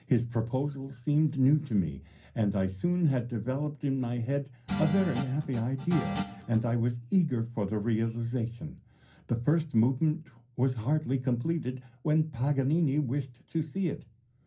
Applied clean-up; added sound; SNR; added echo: none; Guitar; 7 dB; reverberation time 0.3 s.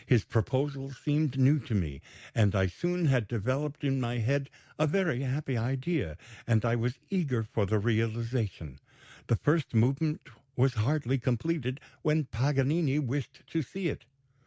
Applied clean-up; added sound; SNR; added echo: none; none; none; none.